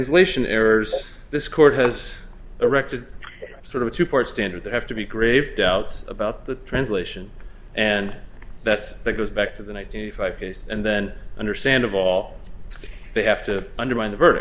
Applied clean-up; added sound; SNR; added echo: none; none; none; none.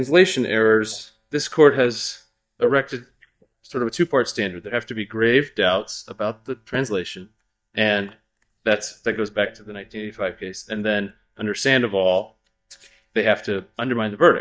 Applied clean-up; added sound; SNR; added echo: neural mask model DeepFilterNet 3.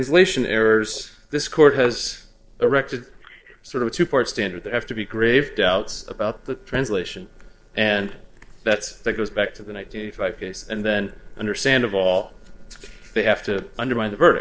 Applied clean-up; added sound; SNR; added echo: neural separator model SepFormer DNS4.